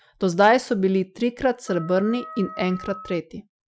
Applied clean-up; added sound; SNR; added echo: classical method Wiener filter.